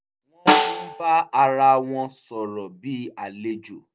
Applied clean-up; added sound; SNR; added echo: none; Snare drum; 2 dB; none.